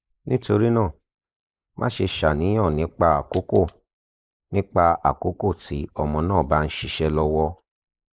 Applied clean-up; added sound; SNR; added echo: neural mask model Resemble Enhance denoiser.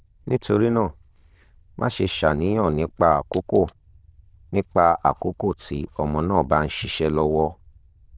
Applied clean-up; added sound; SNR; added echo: neural diffusion model UNIVERSE++.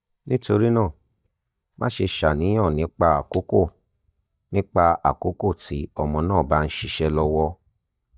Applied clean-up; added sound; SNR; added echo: neural mask model DeepFilterNet 3.